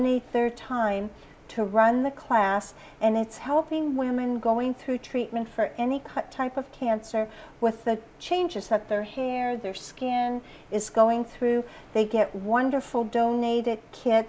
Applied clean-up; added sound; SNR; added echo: none; none; none; none.